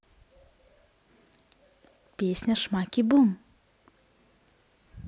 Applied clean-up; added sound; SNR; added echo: none; none; none; none.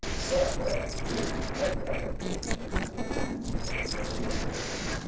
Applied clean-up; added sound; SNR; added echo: neural separator model SepFormer DNS4.